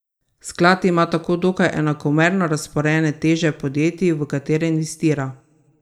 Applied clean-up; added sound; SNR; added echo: none; none; none; reverberation time 0.4 s.